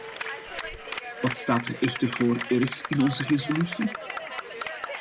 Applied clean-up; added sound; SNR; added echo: none; Clapping; 8 dB; none.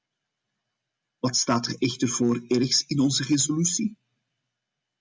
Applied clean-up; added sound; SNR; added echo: none; none; none; none.